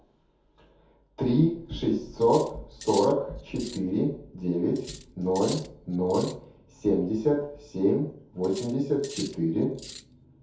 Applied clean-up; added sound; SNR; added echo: none; Cutlery, silverware; 17 dB; reverberation time 0.6 s.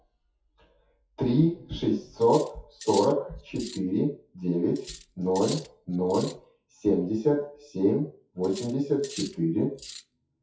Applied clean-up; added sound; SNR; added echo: classical method WPE with log-MMSE.